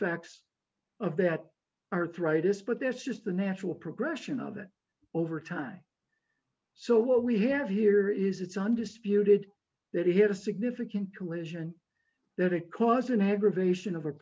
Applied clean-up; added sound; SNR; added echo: none; none; none; none.